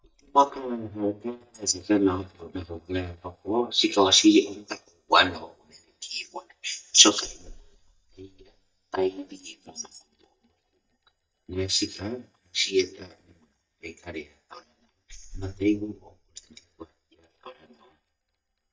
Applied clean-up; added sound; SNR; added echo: neural mask model DeepFilterNet 3.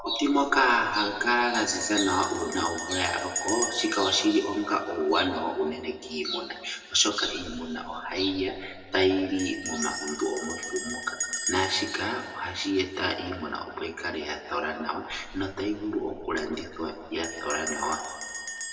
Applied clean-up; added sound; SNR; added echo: none; Bell; 10 dB; reverberation time 1.5 s.